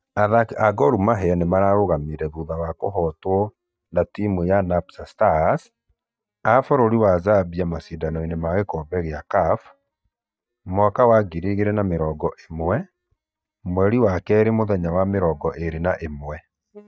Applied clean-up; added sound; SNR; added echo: neural mask model DeepFilterNet 3.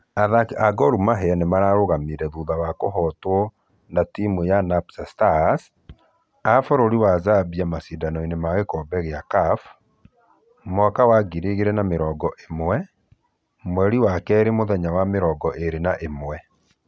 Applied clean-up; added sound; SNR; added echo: none; none; none; none.